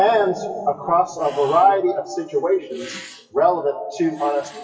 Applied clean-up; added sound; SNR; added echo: classical method WPE with log-MMSE.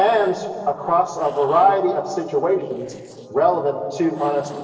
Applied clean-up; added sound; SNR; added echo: neural separator model SepFormer DNS4.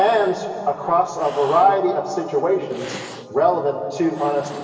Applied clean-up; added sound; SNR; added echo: none; Cat; 19 dB; reverberation time 2.5 s.